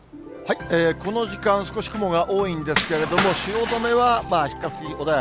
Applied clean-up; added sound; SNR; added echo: none; Shatter / Crushing; 6 dB; none.